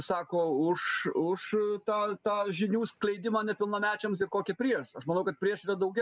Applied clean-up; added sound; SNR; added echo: none; none; none; none.